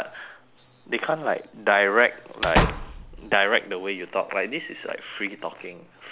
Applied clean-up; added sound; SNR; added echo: none; Slam / Wood; 2 dB; none.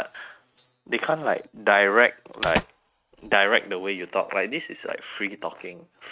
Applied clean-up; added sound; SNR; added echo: neural mask model RNNoise.